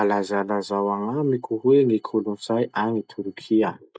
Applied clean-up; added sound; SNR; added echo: neural mask model DeepFilterNet 3.